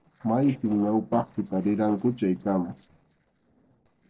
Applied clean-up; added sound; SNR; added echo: neural separator model SepFormer DNS4.